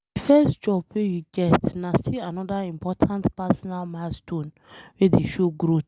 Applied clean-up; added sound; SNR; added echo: none; none; none; none.